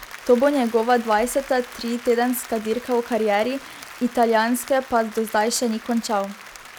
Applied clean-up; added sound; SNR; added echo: none; Applause; 18 dB; none.